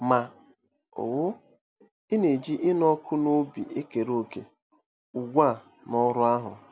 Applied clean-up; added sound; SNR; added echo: none; none; none; none.